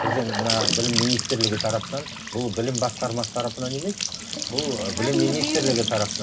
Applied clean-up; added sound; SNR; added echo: none; Trickle, dribble / Bathtub (filling or washing) / Sink (filling or washing) / Gurgling / Splash, splatter; 2 dB; reverberation time 0.2 s.